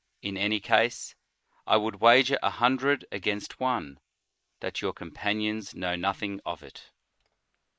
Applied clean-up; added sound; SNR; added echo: neural mask model Resemble Enhance denoiser.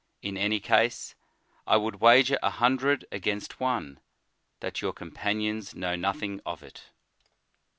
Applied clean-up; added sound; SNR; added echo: none; none; none; none.